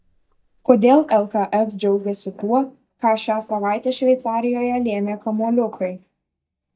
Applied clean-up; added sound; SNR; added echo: neural mask model DeepFilterNet 3.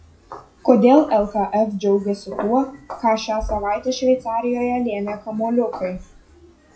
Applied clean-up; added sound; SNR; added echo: classical method WPE with log-MMSE.